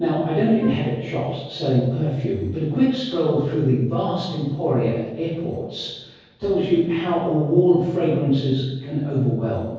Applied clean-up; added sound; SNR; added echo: neural separator model SepFormer DNS4.